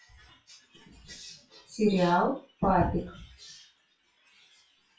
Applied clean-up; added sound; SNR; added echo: classical method WPE with log-MMSE.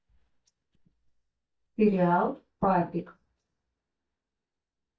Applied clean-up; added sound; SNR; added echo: neural mask model DeepFilterNet 3.